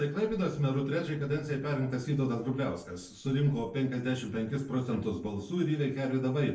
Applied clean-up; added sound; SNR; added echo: neural separator model SepFormer DNS4.